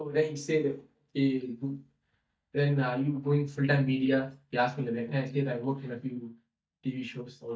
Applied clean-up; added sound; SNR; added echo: neural mask model DeepFilterNet 3.